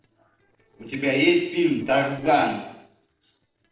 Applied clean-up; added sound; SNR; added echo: neural separator model SepFormer DNS4.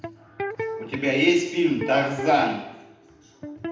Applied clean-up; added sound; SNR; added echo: none; Electric guitar; 10 dB; reverberation time 0.8 s.